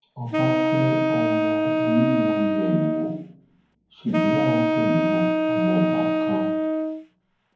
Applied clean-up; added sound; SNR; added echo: none; Wind instrument, woodwind instrument; -4 dB; reverberation time 0.9 s.